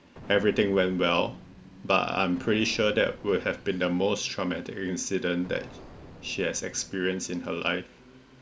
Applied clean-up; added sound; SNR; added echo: none; Explosion; 20 dB; none.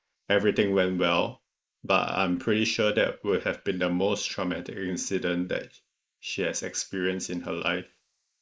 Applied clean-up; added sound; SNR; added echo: neural mask model Resemble Enhance denoiser.